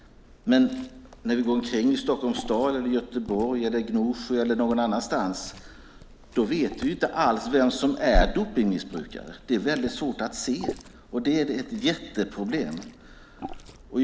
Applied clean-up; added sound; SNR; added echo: none; Liquid; 11 dB; none.